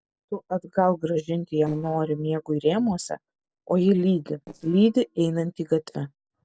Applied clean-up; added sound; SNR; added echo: neural separator model SepFormer DNS4.